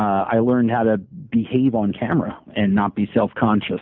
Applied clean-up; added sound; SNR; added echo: none; none; none; none.